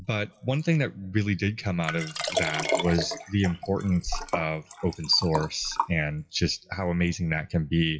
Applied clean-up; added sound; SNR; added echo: classical method WPE with log-MMSE.